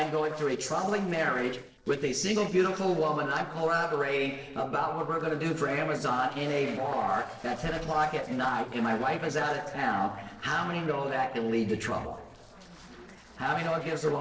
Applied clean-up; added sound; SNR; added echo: neural separator model SepFormer DNS4.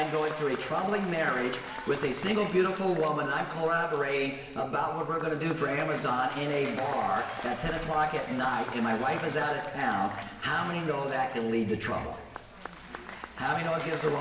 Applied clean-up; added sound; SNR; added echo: none; Applause / Crowd / Cheering; 13 dB; reverberation time 1.4 s.